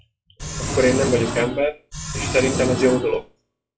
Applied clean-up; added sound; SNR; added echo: classical method WPE with log-MMSE.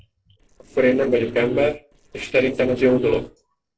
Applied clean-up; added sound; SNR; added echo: neural separator model SepFormer DNS4.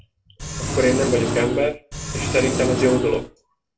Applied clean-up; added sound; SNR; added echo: none; Engine; 2 dB; reverberation time 0.2 s.